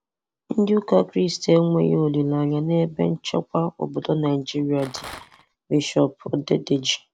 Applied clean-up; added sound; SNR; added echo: none; Rattle; 17 dB; none.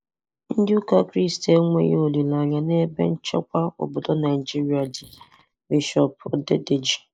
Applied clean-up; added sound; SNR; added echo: neural mask model Resemble Enhance denoiser.